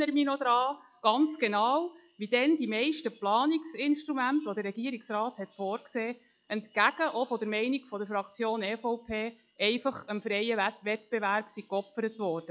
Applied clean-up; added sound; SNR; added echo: classical method log-MMSE.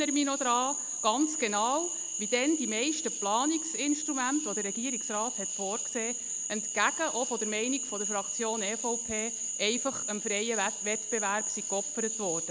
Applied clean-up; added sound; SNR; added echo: none; Cricket / Frog; 2 dB; none.